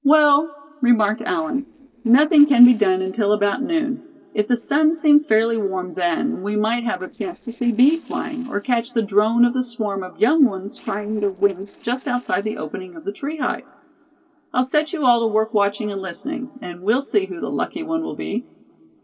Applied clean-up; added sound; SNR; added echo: neural separator model SepFormer DNS4.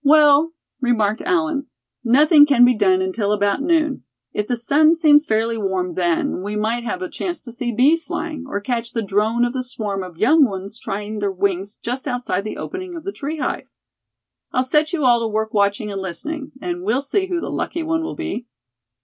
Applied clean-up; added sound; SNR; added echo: none; none; none; none.